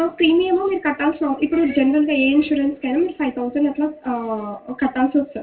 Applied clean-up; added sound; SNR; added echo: none; none; none; reverberation time 0.2 s.